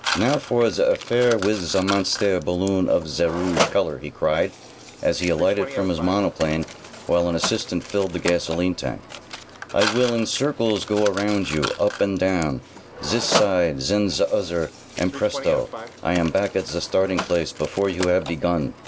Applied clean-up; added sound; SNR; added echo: none; Mechanisms; 10 dB; none.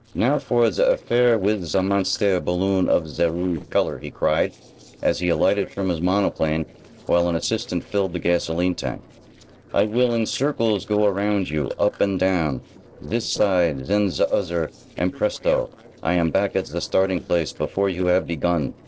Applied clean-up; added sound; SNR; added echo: neural separator model SepFormer DNS4.